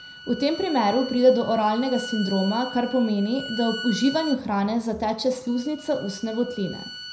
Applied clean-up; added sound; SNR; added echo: none; Bowed string instrument; 14 dB; reverberation time 0.4 s.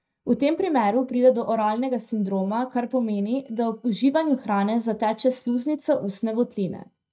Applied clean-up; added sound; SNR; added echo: neural mask model DeepFilterNet 3.